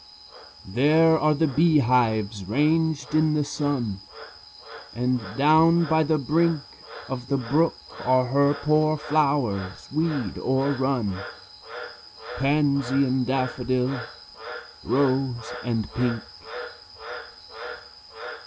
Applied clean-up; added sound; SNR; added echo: none; Frog; 15 dB; none.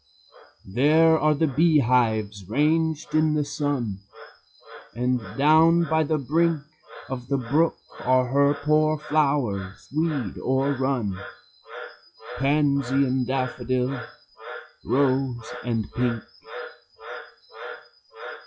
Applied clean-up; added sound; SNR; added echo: classical method log-MMSE.